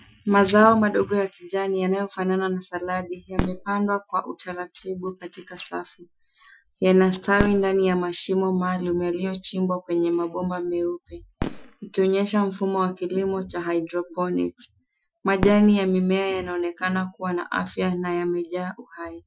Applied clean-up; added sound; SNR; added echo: classical method Wiener filter.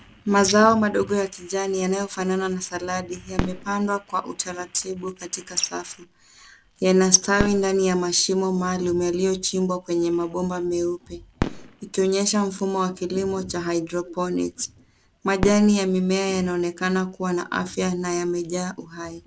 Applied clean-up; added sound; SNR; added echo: none; Fireworks; 15 dB; none.